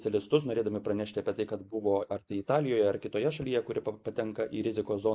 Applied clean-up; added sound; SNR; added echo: neural mask model Resemble Enhance denoiser.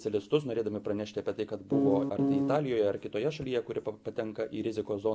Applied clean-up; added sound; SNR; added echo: none; Piano; -4 dB; none.